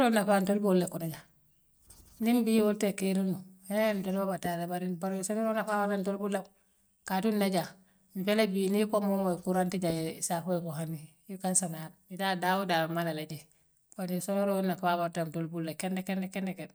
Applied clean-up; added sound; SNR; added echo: neural mask model DeepFilterNet 3.